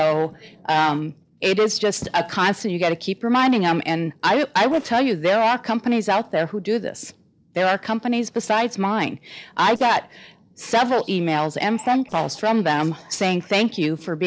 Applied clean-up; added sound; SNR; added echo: neural separator model SepFormer DNS4.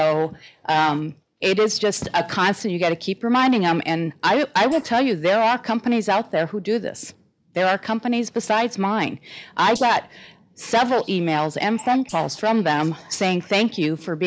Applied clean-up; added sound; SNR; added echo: neural mask model Resemble Enhance denoiser.